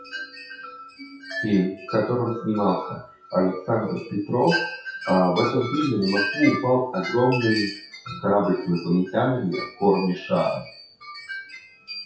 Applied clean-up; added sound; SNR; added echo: classical method WPE with log-MMSE.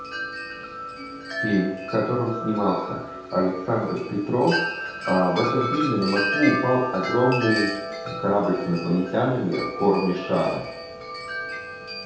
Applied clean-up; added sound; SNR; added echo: none; Wind chime; 6 dB; reverberation time 0.8 s.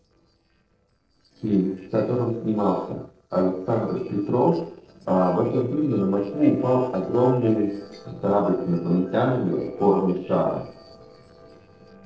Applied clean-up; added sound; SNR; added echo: neural separator model SepFormer DNS4.